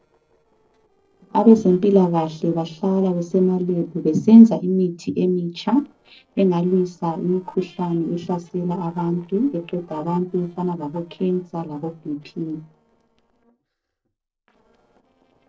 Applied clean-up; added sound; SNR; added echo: neural separator model SepFormer DNS4.